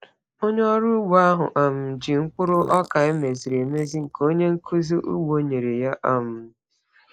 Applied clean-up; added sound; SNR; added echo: neural mask model Resemble Enhance denoiser.